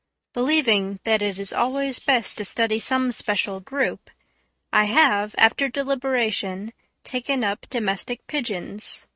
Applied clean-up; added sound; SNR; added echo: neural mask model RNNoise.